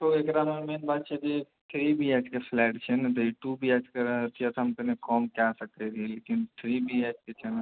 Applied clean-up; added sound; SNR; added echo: none; none; none; none.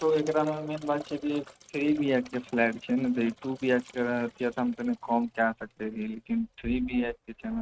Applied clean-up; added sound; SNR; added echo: neural mask model RNNoise.